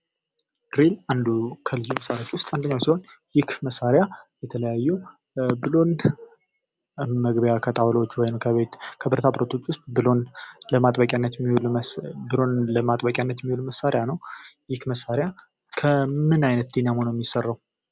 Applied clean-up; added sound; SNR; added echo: none; none; none; none.